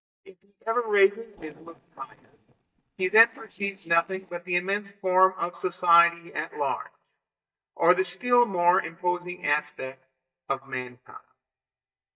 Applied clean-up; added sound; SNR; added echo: neural mask model DeepFilterNet 3.